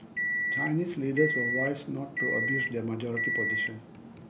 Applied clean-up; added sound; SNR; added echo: none; Microwave oven; -1 dB; none.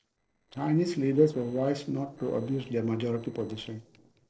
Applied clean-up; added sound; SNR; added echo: neural separator model SepFormer DNS4.